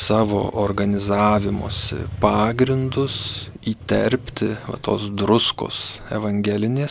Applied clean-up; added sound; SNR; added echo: none; Motorcycle; 15 dB; none.